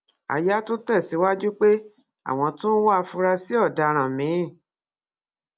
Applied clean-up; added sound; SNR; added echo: none; none; none; none.